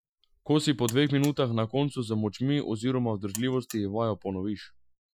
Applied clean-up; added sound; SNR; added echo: classical method Wiener filter.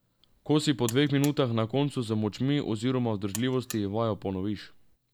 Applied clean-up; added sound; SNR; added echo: none; Alarm; 20 dB; none.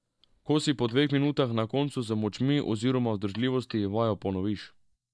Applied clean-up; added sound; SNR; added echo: neural mask model DeepFilterNet 3.